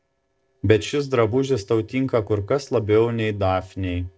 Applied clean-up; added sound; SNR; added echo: neural separator model SepFormer DNS4.